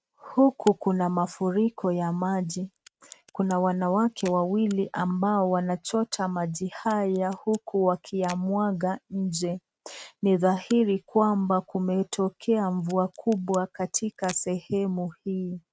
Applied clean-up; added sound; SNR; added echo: neural mask model RNNoise.